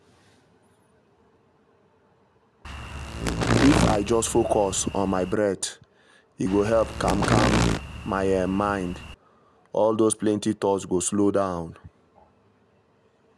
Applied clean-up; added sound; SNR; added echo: none; Insect; 1 dB; none.